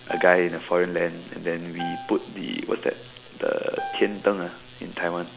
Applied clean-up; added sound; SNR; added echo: none; Piano; 13 dB; none.